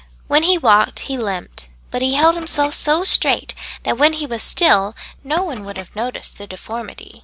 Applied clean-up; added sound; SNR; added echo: none; Writing; 18 dB; none.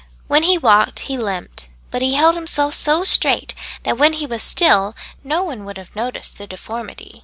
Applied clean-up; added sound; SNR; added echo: none; none; none; none.